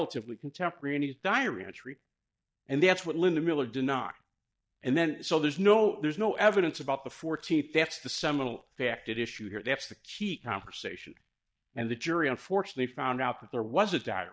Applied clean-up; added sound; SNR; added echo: neural mask model DeepFilterNet 3.